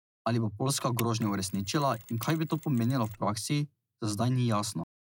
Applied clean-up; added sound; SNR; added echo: none; Mechanisms; 18 dB; none.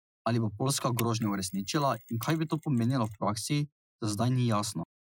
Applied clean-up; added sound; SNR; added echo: classical method Wiener filter.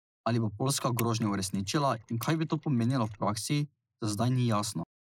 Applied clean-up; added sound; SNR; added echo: neural mask model Resemble Enhance denoiser.